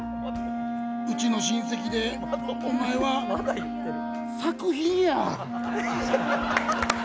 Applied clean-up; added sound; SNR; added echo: none; Wind instrument, woodwind instrument; 4 dB; none.